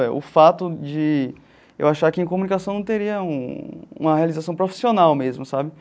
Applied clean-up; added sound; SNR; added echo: none; none; none; none.